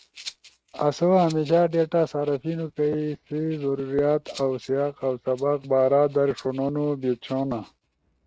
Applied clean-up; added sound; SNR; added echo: neural mask model RNNoise.